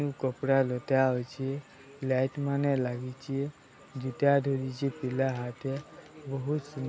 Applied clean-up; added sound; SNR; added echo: none; none; none; none.